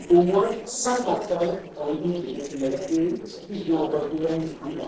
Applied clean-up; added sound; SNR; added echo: neural separator model SepFormer DNS4.